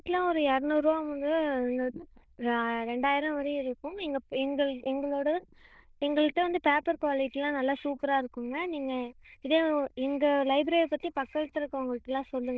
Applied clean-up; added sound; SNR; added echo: neural diffusion model UNIVERSE++.